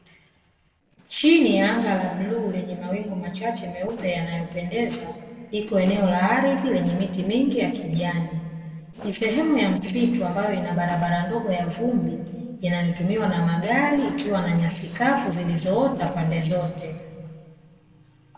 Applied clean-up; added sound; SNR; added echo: neural separator model SepFormer DNS4.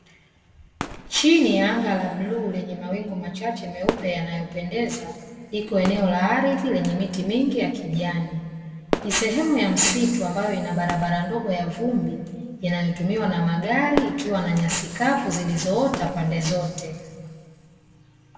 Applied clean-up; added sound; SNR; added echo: none; Fireworks; 13 dB; reverberation time 2.0 s.